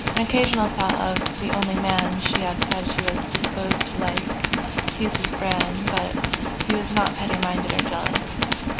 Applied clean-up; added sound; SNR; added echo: none; Tools; -2 dB; none.